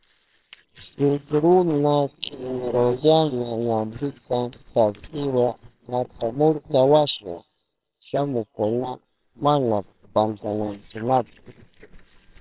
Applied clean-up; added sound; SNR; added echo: neural separator model SepFormer WHAMR!.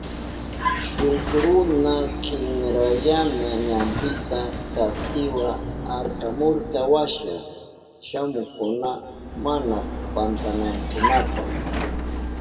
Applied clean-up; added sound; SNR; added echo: none; Vehicle; 5 dB; reverberation time 2.0 s.